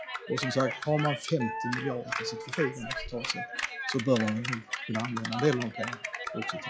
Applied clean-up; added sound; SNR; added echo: classical method log-MMSE.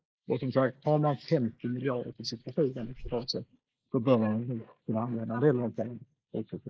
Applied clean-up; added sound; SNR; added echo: neural mask model Resemble Enhance denoiser.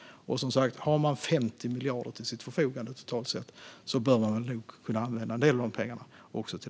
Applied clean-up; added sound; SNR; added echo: none; none; none; none.